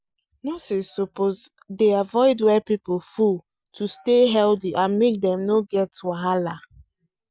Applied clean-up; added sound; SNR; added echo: none; none; none; none.